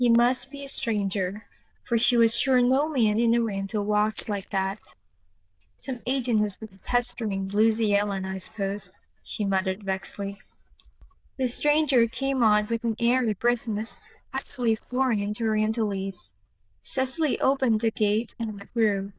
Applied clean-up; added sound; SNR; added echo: neural diffusion model UNIVERSE++.